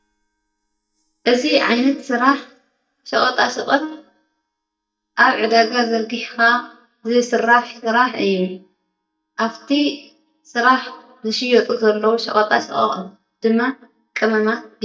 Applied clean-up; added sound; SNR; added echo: neural mask model DeepFilterNet 3.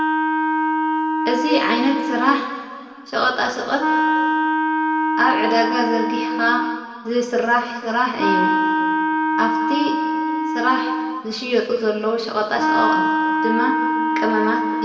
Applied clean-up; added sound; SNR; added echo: none; Wind instrument, woodwind instrument; -1 dB; reverberation time 1.8 s.